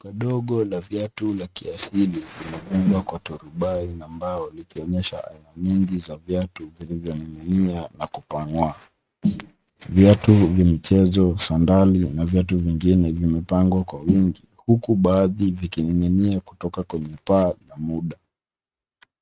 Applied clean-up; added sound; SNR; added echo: neural mask model RNNoise.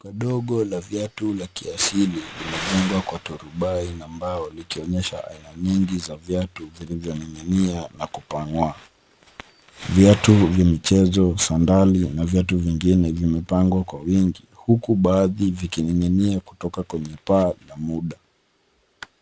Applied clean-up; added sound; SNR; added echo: none; none; none; none.